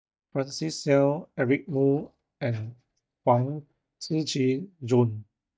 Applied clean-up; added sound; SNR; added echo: neural mask model DeepFilterNet 3.